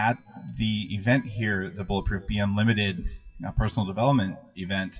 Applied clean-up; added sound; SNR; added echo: classical method WPE with log-MMSE.